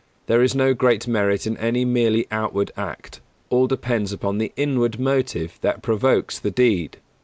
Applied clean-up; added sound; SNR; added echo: none; none; none; none.